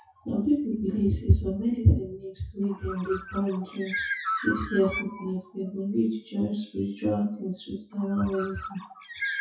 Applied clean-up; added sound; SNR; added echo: classical method WPE with log-MMSE.